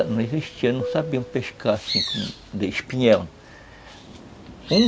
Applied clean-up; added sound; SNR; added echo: none; Fixed-wing aircraft, airplane; 15 dB; none.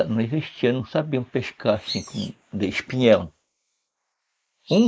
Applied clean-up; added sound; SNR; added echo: neural mask model Resemble Enhance denoiser.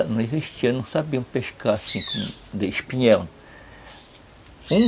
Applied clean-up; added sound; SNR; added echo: none; none; none; none.